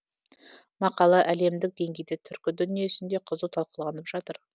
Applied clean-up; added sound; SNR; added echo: none; none; none; none.